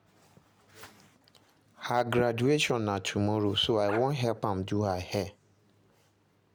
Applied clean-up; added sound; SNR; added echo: none; Bark; 14 dB; none.